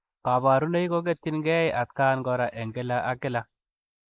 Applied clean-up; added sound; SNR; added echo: neural mask model Resemble Enhance denoiser.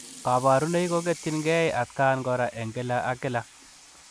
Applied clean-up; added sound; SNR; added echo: none; Sink (filling or washing) / Water tap, faucet; 17 dB; none.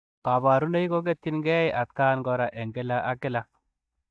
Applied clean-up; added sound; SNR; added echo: neural mask model DeepFilterNet 3.